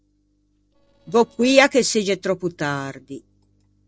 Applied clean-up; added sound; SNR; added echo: neural separator model SepFormer DNS4.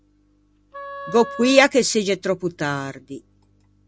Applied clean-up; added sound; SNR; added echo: none; Wind instrument, woodwind instrument; 15 dB; none.